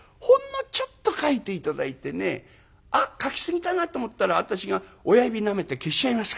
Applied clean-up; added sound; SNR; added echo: none; none; none; none.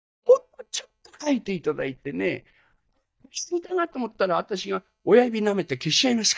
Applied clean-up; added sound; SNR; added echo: neural mask model DeepFilterNet 3.